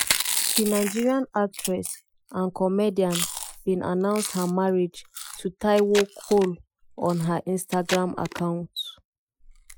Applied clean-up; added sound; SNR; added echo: classical method Wiener filter.